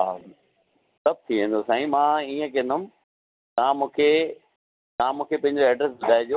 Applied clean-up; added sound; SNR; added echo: none; none; none; none.